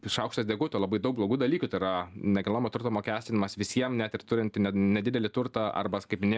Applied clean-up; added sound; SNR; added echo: none; none; none; none.